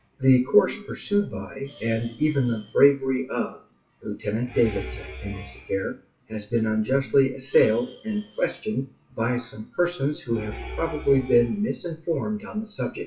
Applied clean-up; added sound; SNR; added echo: classical method WPE with log-MMSE.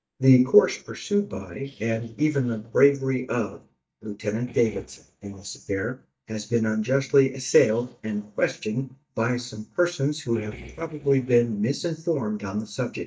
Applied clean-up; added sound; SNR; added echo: neural mask model DeepFilterNet 3.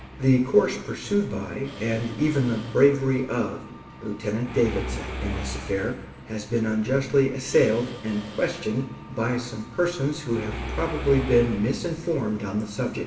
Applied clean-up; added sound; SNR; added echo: none; Mechanisms; 12 dB; reverberation time 1.0 s.